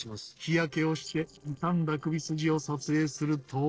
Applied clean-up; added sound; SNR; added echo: neural separator model SepFormer DNS4.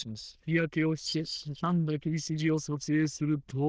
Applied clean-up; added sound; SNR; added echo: neural diffusion model UNIVERSE++.